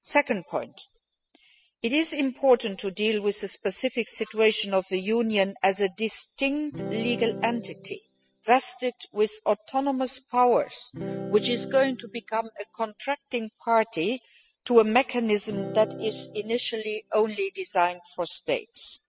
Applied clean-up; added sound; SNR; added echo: classical method spectral subtraction.